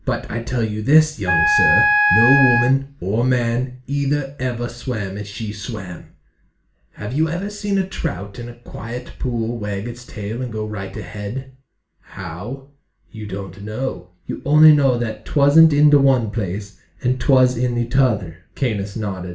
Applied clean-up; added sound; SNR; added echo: none; Wind instrument, woodwind instrument; -2 dB; reverberation time 0.4 s.